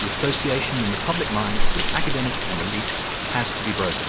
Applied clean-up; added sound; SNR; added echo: none; Rain; -4 dB; none.